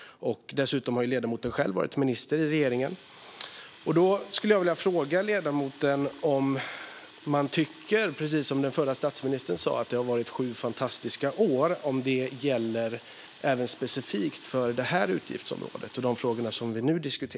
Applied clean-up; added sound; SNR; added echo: none; Water tap, faucet; 20 dB; none.